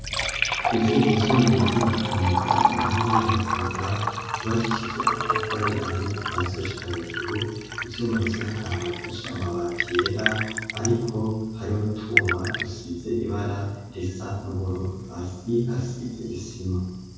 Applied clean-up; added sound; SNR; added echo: none; Liquid; 3 dB; reverberation time 1.3 s.